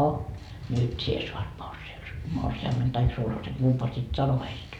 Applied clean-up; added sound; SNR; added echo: none; none; none; none.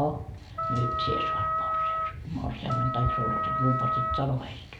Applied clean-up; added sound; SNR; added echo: none; Wind instrument, woodwind instrument; -2 dB; none.